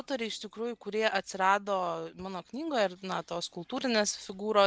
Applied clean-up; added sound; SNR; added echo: none; none; none; none.